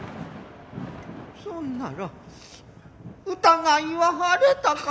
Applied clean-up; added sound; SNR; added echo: none; Thunder / Rain; 18 dB; none.